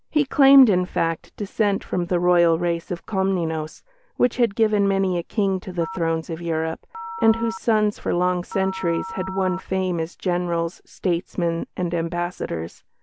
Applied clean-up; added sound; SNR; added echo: none; Telephone; 13 dB; none.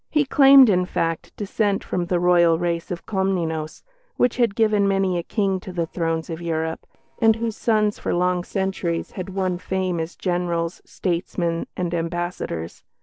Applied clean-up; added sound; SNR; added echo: neural separator model SepFormer DNS4.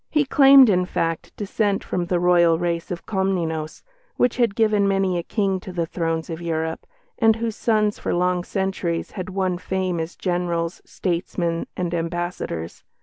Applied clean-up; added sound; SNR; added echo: none; none; none; none.